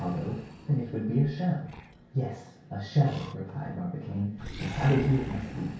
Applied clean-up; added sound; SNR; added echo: none; Animal; 13 dB; reverberation time 0.6 s.